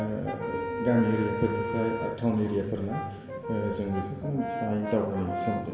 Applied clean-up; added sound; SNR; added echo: none; Brass instrument; 6 dB; reverberation time 2.2 s.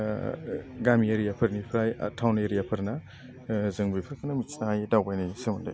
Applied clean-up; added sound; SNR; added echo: none; none; none; none.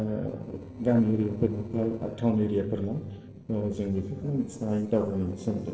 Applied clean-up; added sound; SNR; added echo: neural separator model SepFormer DNS4.